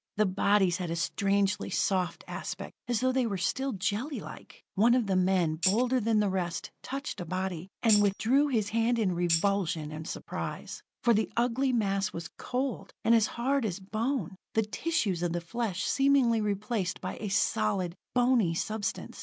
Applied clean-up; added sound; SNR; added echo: none; Tambourine; 6 dB; none.